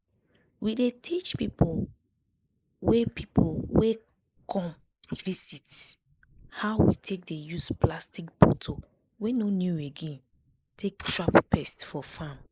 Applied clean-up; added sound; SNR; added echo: neural mask model Resemble Enhance denoiser.